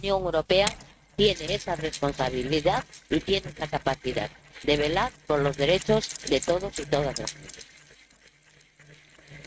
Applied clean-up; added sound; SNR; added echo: neural mask model RNNoise.